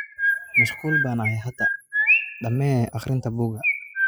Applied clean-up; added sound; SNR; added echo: classical method spectral subtraction.